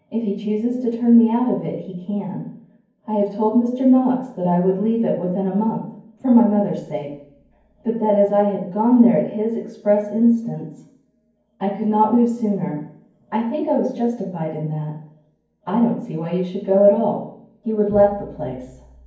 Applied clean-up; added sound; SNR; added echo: none; none; none; reverberation time 0.9 s.